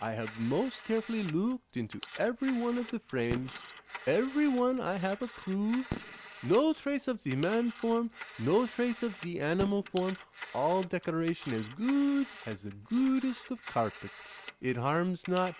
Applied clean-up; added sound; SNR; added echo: none; Telephone + Fireworks; 15 dB; none.